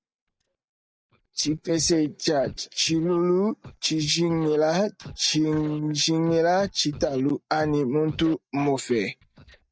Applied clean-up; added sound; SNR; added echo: neural mask model DeepFilterNet 3.